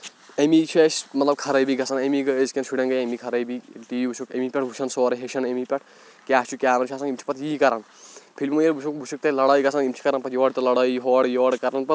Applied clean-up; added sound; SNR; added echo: none; none; none; none.